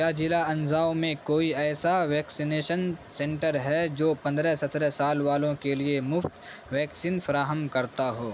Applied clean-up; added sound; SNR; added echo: none; none; none; none.